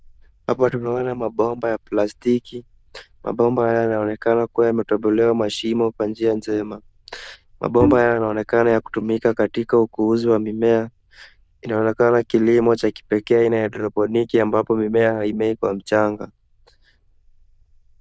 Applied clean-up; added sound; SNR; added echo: neural diffusion model UNIVERSE++.